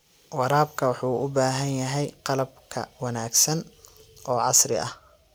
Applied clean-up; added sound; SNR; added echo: none; none; none; none.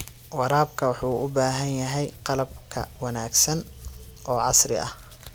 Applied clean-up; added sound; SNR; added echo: none; Tearing; 17 dB; none.